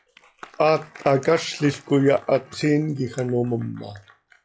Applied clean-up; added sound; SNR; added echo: classical method log-MMSE.